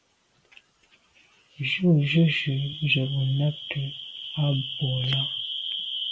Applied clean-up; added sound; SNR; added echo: none; none; none; none.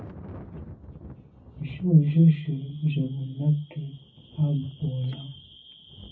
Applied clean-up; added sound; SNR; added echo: none; Thunder; 19 dB; reverberation time 0.4 s.